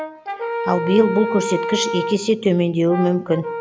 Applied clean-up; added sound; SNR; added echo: none; Brass instrument; 6 dB; none.